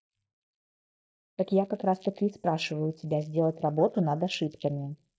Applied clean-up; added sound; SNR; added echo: neural mask model DeepFilterNet 3.